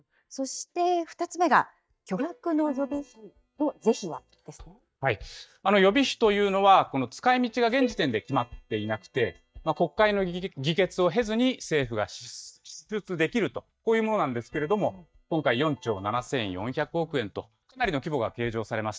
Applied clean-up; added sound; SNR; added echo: neural mask model DeepFilterNet 3.